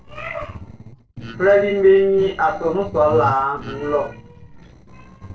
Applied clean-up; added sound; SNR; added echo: neural separator model SepFormer DNS4.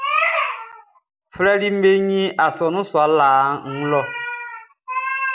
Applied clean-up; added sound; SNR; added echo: none; none; none; none.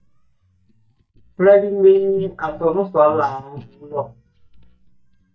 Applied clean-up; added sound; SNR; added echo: neural mask model DeepFilterNet 3.